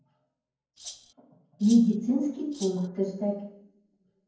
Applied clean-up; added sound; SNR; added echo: none; Rattle (instrument); 16 dB; reverberation time 0.9 s.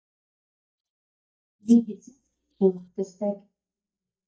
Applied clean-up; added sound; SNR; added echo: neural mask model DeepFilterNet 3.